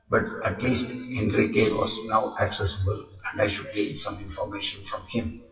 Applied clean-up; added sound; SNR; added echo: classical method WPE with log-MMSE.